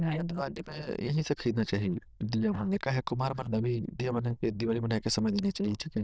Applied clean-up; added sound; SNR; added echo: neural diffusion model UNIVERSE++.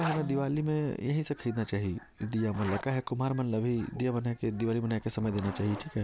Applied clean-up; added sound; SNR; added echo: none; Zipper (clothing); 15 dB; none.